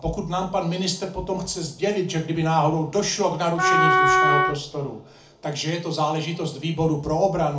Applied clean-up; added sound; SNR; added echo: none; Wind instrument, woodwind instrument; -3 dB; reverberation time 0.3 s.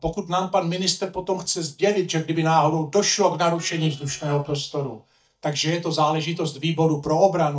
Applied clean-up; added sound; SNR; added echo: neural mask model DeepFilterNet 3.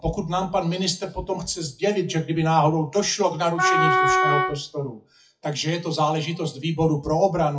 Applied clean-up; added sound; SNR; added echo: classical method WPE with log-MMSE.